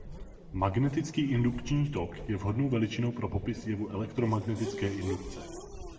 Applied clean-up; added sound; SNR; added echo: none; Race car, auto racing / Accelerating, revving, vroom; 12 dB; reverberation time 1.5 s.